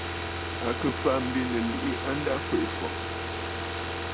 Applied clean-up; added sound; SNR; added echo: none; Car; 1 dB; none.